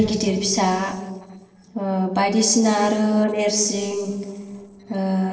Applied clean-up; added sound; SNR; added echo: neural separator model SepFormer DNS4.